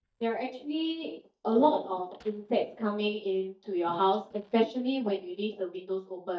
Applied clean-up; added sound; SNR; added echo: neural mask model DeepFilterNet 3.